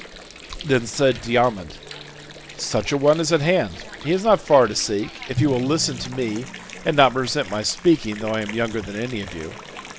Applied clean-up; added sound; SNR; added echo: none; Water + Drum; 14 dB; none.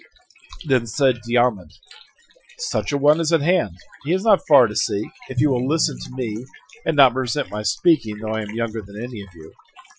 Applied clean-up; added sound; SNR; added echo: classical method Wiener filter.